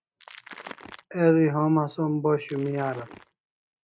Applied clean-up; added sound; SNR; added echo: neural mask model RNNoise.